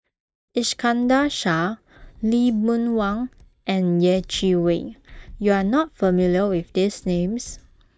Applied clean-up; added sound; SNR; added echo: neural mask model DeepFilterNet 3.